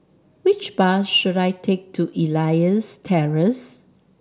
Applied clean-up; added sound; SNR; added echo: none; none; none; none.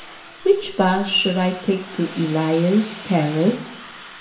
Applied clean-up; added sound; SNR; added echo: none; Domestic sounds, home sounds; 17 dB; reverberation time 0.7 s.